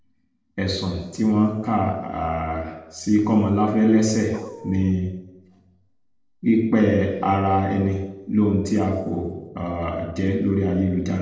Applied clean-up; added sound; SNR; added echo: neural separator model SepFormer DNS4.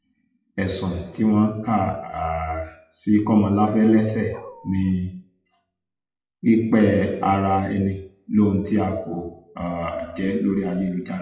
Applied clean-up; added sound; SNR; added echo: classical method WPE with log-MMSE.